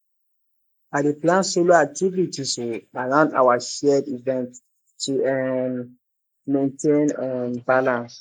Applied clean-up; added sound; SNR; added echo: neural mask model Resemble Enhance denoiser.